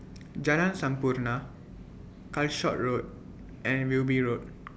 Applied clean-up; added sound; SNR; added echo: none; none; none; none.